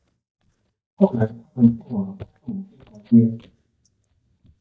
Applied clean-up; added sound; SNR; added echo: neural mask model DeepFilterNet 3.